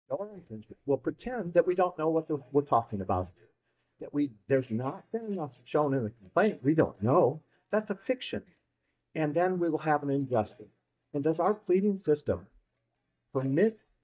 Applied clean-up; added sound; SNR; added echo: neural mask model DeepFilterNet 3.